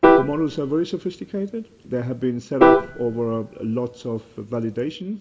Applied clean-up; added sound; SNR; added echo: none; Piano; -3 dB; reverberation time 0.7 s.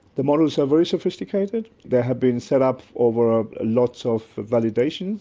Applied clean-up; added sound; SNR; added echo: none; none; none; none.